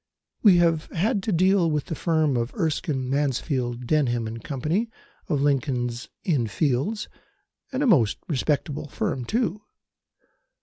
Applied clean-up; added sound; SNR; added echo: none; none; none; none.